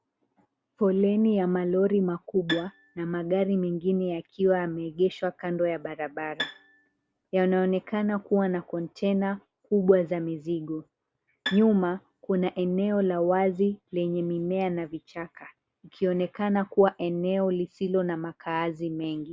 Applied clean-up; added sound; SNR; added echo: none; Bowed string instrument; 12 dB; none.